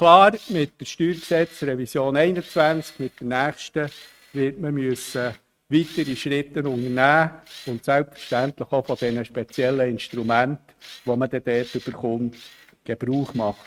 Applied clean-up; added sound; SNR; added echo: neural mask model RNNoise.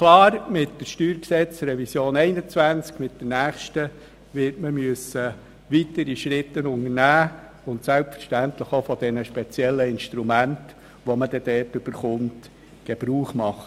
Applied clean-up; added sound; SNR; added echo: none; none; none; none.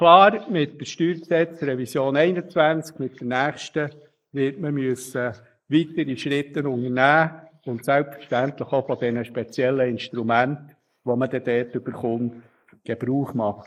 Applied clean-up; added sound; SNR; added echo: neural mask model Resemble Enhance denoiser.